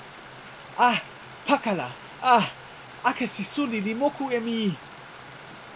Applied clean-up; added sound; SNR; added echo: none; Stream; 16 dB; none.